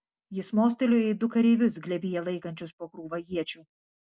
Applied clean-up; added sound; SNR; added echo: none; none; none; none.